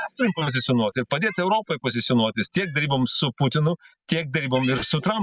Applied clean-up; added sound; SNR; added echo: classical method spectral subtraction.